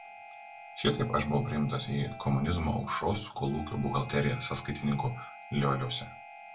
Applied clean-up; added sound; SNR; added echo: none; Harmonica; 16 dB; reverberation time 0.2 s.